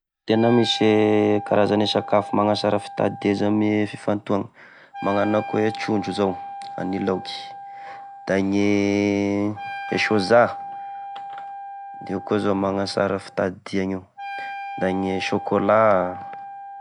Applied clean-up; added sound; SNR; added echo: none; Wind instrument, woodwind instrument; 13 dB; none.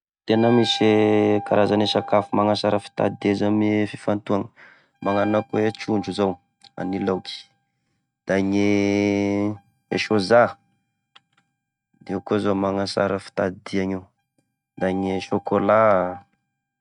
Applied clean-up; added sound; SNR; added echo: neural mask model RNNoise.